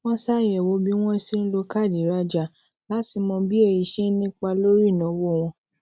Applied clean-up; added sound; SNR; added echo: none; none; none; none.